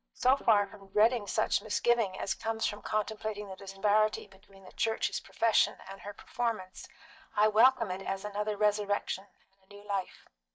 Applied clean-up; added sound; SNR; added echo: neural mask model DeepFilterNet 3.